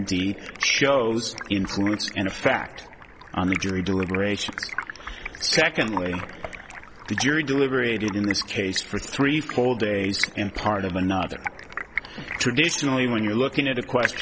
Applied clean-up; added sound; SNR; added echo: none; Stream; 11 dB; none.